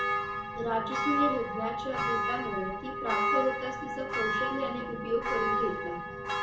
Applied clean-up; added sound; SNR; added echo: none; Church bell; -2 dB; reverberation time 0.6 s.